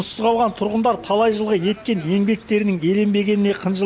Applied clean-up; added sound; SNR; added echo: none; none; none; none.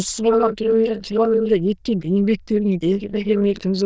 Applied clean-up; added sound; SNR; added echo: neural diffusion model UNIVERSE++.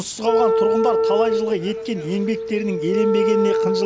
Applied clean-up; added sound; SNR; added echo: none; Wind instrument, woodwind instrument; -3 dB; none.